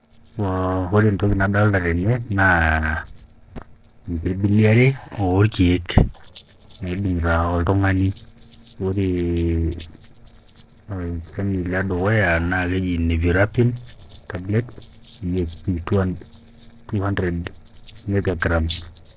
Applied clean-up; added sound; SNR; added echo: neural separator model SepFormer DNS4.